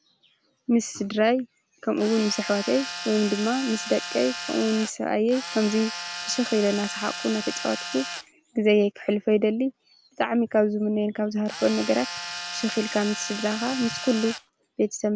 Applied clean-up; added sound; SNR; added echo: none; Tools; 9 dB; none.